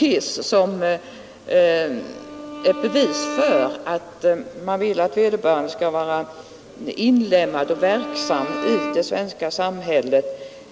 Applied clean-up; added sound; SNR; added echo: none; Bowed string instrument; 11 dB; none.